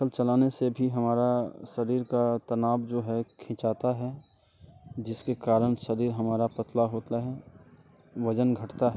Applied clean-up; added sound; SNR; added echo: none; none; none; none.